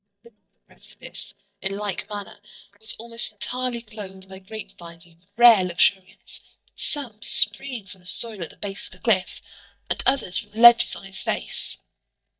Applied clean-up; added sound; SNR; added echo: neural mask model DeepFilterNet 3.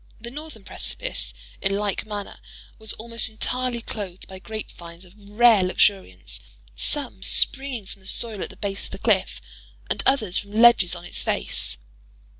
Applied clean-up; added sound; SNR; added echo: none; none; none; none.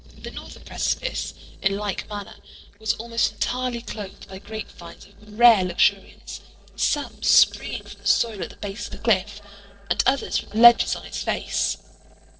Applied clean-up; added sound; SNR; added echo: neural separator model SepFormer DNS4.